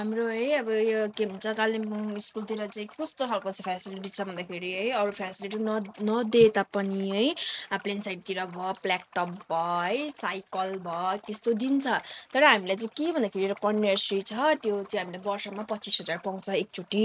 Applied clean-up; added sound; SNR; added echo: neural mask model RNNoise.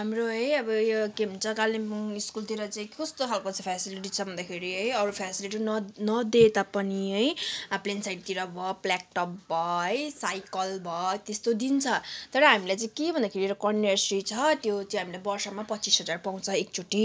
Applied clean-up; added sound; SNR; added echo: none; none; none; none.